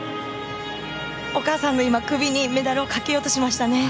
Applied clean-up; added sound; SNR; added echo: none; none; none; none.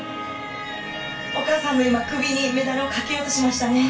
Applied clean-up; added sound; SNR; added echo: none; Animal; 15 dB; reverberation time 0.2 s.